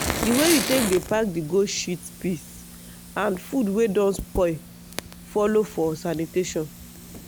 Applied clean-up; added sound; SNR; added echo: none; Fire; 8 dB; none.